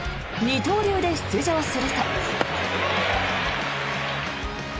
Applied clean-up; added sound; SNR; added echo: none; none; none; none.